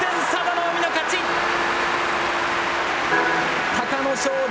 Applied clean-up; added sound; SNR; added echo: none; Harmonica + Organ; 6 dB; none.